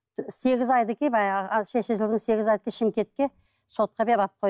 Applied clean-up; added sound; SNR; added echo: neural mask model Resemble Enhance denoiser.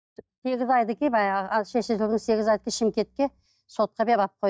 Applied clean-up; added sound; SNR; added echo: neural mask model DeepFilterNet 3.